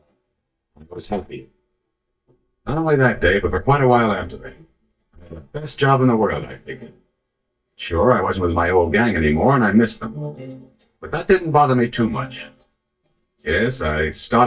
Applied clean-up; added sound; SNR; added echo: neural mask model DeepFilterNet 3.